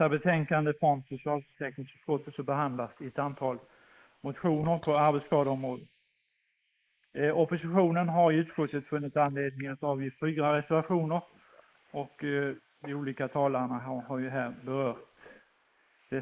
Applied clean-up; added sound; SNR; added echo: neural mask model Resemble Enhance denoiser.